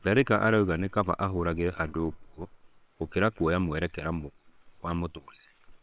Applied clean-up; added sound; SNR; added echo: neural separator model SepFormer WHAMR!.